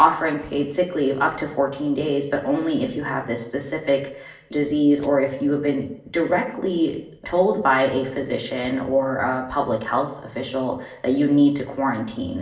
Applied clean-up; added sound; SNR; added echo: none; Rattle (instrument); 20 dB; reverberation time 0.9 s.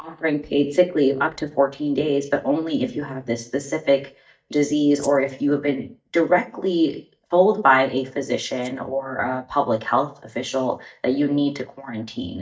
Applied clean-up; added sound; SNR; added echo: neural mask model DeepFilterNet 3.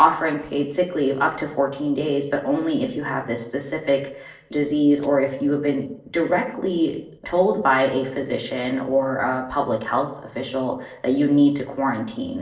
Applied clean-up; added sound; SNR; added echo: neural separator model SepFormer DNS4.